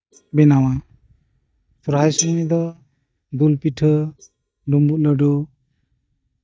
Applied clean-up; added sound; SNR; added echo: neural mask model DeepFilterNet 3.